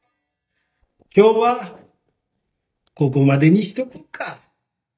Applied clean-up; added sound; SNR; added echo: neural mask model DeepFilterNet 3.